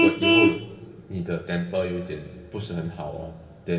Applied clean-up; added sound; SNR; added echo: none; Vehicle horn, car horn, honking; -3 dB; reverberation time 2.1 s.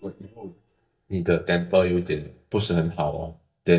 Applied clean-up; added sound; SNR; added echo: neural mask model DeepFilterNet 3.